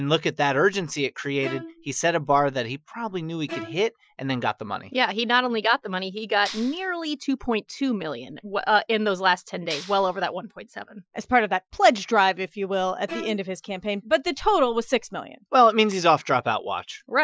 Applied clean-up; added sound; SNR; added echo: classical method Wiener filter.